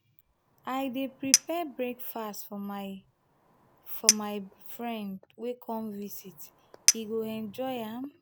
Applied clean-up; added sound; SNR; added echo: none; Chink, clink; -3 dB; none.